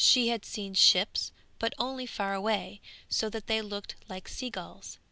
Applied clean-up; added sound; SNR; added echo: none; none; none; none.